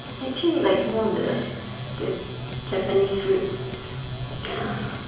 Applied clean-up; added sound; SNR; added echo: none; Motor vehicle (road); 14 dB; reverberation time 1.0 s.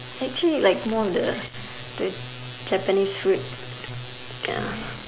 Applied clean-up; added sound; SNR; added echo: none; none; none; none.